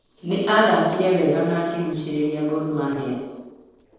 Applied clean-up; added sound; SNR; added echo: neural separator model SepFormer DNS4.